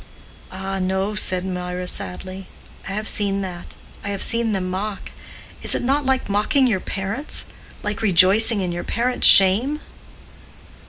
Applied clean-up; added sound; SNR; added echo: none; none; none; none.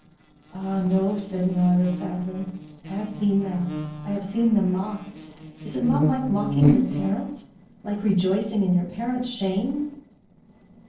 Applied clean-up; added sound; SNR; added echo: neural separator model SepFormer DNS4.